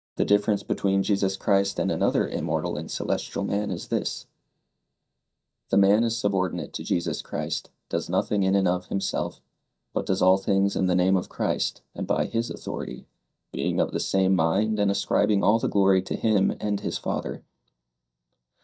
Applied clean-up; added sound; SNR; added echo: neural mask model DeepFilterNet 3.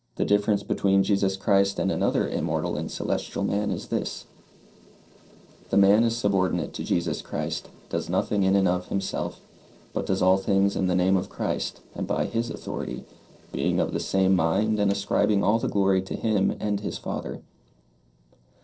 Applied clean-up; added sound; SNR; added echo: neural separator model SepFormer DNS4.